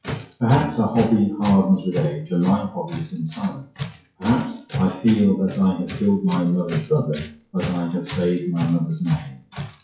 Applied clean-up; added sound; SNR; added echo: classical method WPE with log-MMSE.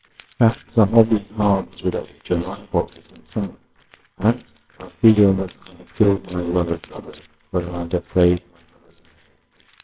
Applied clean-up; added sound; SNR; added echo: neural separator model SepFormer WHAMR!.